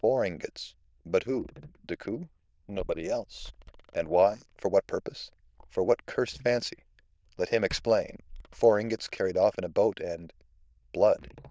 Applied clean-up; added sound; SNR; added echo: neural diffusion model UNIVERSE++.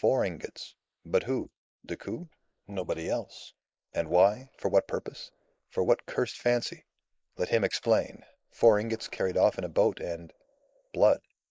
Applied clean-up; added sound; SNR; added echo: neural mask model Resemble Enhance denoiser.